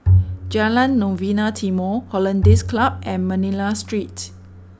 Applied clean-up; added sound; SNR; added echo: none; Bowed string instrument; 1 dB; none.